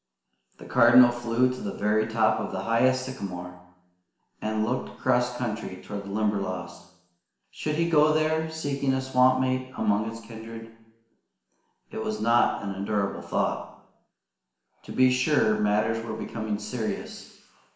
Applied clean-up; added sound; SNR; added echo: none; none; none; reverberation time 0.7 s.